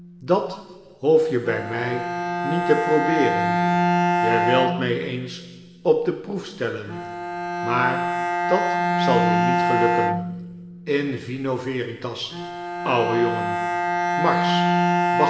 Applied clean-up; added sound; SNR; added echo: none; Bowed string instrument; -1 dB; reverberation time 2.0 s.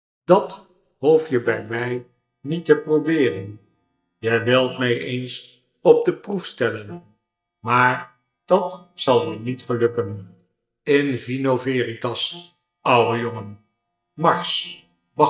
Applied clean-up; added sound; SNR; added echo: neural mask model DeepFilterNet 3.